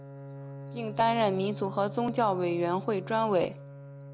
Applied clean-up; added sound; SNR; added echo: none; Bowed string instrument; 12 dB; none.